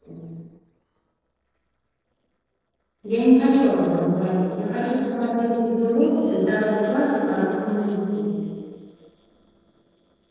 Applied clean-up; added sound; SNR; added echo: neural separator model SepFormer DNS4.